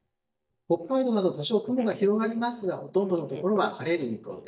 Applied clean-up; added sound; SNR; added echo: neural mask model DeepFilterNet 3.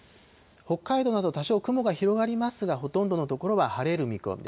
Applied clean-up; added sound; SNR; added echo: none; none; none; none.